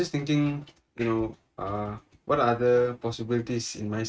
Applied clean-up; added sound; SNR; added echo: neural mask model RNNoise.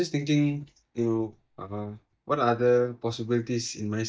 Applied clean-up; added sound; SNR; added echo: neural mask model DeepFilterNet 3.